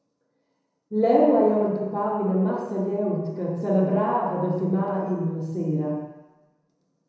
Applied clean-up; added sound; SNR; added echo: none; none; none; reverberation time 1.0 s.